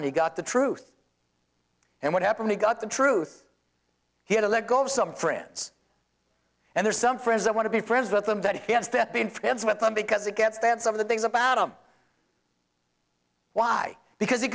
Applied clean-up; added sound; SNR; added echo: none; none; none; none.